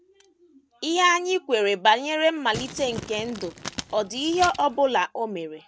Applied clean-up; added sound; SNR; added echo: none; Crumpling, crinkling; 13 dB; none.